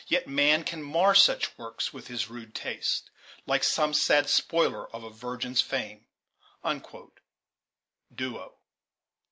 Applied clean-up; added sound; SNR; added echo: none; none; none; none.